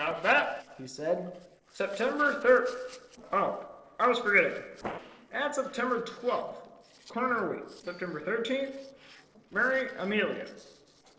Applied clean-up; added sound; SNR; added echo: neural separator model SepFormer DNS4.